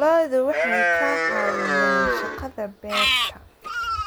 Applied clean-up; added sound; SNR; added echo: none; Livestock, farm animals, working animals; -3 dB; none.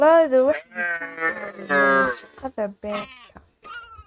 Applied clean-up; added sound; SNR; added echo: neural mask model RNNoise.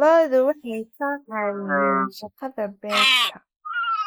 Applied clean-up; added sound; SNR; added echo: neural mask model Resemble Enhance denoiser.